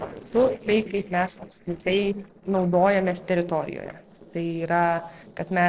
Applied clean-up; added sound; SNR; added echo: neural separator model SepFormer DNS4.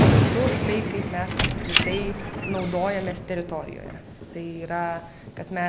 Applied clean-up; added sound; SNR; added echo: none; Squeak + Thunder; -4 dB; none.